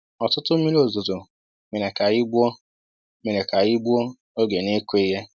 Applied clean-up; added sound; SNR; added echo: none; none; none; none.